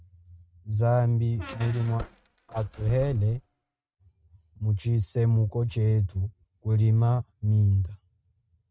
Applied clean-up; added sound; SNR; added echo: neural mask model RNNoise.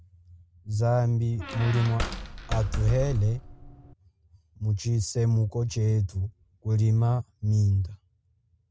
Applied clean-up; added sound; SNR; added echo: none; Squeak; 6 dB; none.